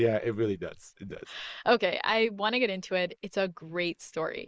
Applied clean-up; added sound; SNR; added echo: neural mask model Resemble Enhance denoiser.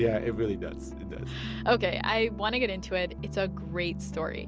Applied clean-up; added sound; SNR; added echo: none; Guitar; 18 dB; none.